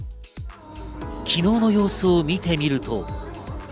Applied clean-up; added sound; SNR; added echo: none; none; none; none.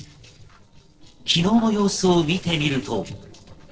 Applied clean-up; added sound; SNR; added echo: neural separator model SepFormer DNS4.